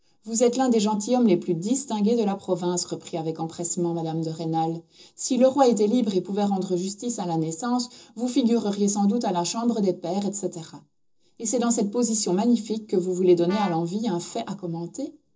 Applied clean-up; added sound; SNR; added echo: neural separator model SepFormer DNS4.